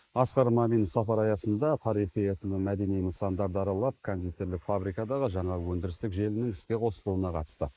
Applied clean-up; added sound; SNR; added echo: neural mask model Resemble Enhance denoiser.